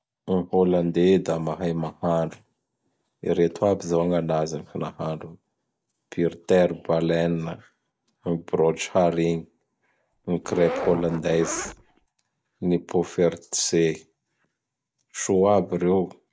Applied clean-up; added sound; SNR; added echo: none; Zipper (clothing); 8 dB; none.